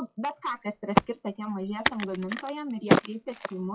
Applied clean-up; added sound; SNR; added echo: classical method log-MMSE.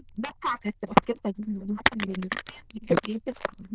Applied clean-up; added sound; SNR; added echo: neural diffusion model UNIVERSE++.